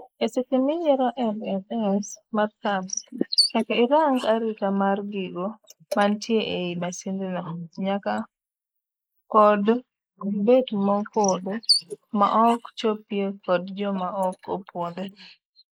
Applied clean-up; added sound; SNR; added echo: neural mask model Resemble Enhance denoiser.